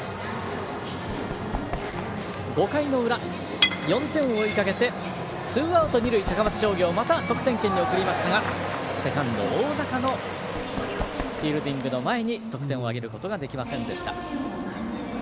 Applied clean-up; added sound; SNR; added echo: none; Run; 16 dB; none.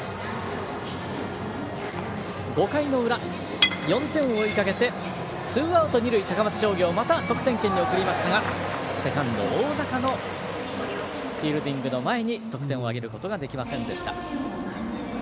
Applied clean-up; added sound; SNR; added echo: none; none; none; none.